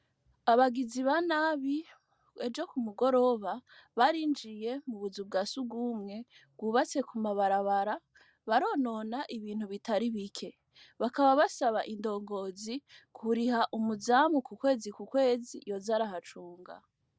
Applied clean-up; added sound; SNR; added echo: none; none; none; none.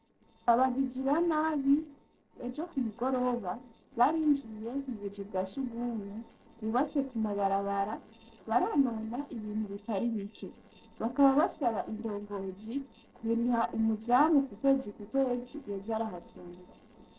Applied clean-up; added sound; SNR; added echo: neural separator model SepFormer DNS4.